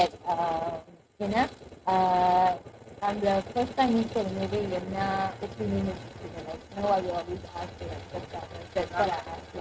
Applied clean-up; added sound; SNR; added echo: neural mask model RNNoise.